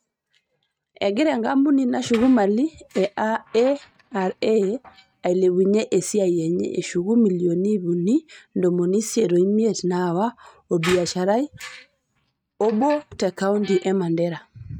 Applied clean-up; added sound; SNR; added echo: neural mask model RNNoise.